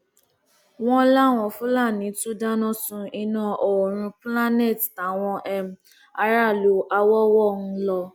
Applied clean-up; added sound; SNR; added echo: none; none; none; none.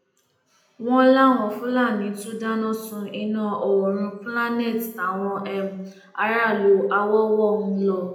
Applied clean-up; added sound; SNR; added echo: none; none; none; reverberation time 0.7 s.